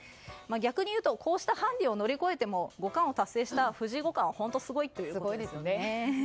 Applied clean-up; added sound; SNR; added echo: none; none; none; none.